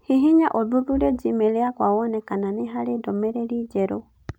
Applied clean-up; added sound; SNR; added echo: none; none; none; none.